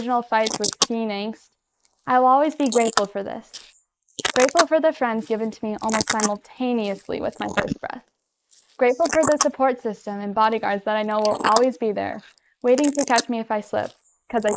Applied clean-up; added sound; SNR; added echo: neural mask model Resemble Enhance denoiser.